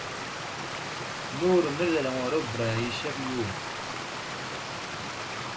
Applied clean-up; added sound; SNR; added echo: none; Stream; 4 dB; reverberation time 0.2 s.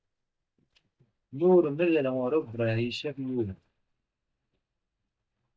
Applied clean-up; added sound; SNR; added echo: neural mask model DeepFilterNet 3.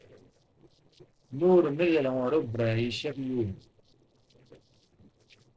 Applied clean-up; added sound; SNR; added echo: neural separator model SepFormer DNS4.